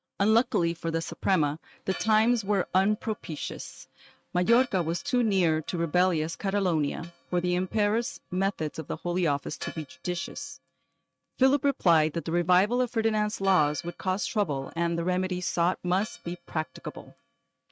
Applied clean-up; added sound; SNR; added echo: neural mask model RNNoise.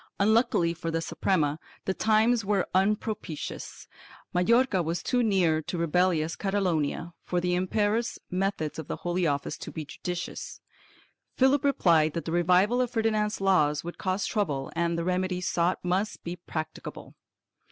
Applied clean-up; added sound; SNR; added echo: none; none; none; none.